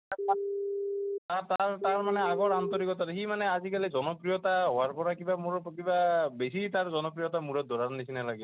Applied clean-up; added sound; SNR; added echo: none; Telephone; 2 dB; none.